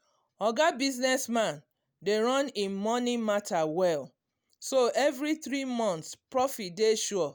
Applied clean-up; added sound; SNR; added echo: none; none; none; none.